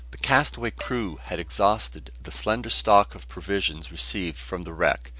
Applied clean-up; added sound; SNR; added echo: none; Dishes, pots, and pans; 19 dB; none.